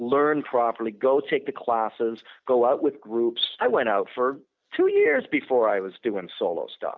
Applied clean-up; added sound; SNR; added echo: none; none; none; none.